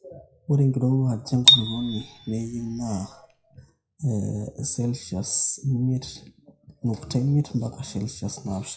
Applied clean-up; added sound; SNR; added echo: classical method WPE with log-MMSE.